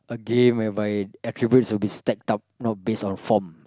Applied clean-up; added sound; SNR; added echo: none; none; none; none.